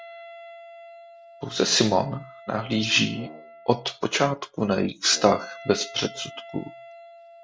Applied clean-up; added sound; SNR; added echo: none; Brass instrument + Wind instrument, woodwind instrument; 18 dB; none.